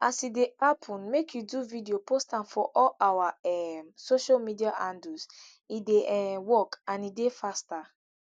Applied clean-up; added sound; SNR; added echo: none; none; none; none.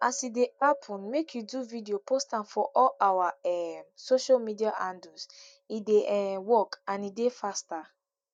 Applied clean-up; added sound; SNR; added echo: neural mask model DeepFilterNet 3.